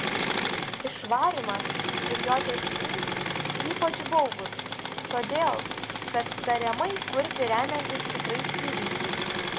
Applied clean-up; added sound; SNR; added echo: none; Engine / Mechanisms; 0 dB; none.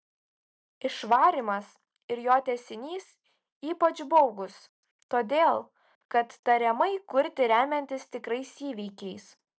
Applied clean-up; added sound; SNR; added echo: none; none; none; none.